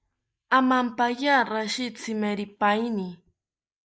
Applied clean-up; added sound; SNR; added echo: neural mask model Resemble Enhance denoiser.